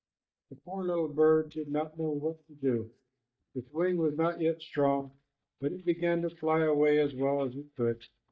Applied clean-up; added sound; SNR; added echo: neural mask model DeepFilterNet 3.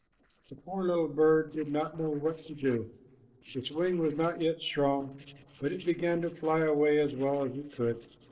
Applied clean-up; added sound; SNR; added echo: neural separator model SepFormer DNS4.